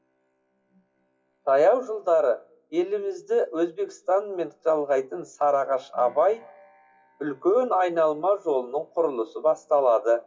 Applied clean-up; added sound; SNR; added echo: classical method WPE with log-MMSE.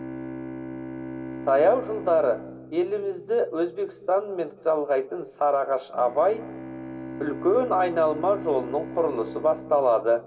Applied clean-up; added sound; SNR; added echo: none; Bowed string instrument; 13 dB; reverberation time 1.7 s.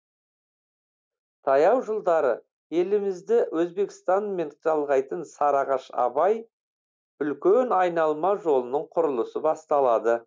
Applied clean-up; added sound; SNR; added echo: none; none; none; none.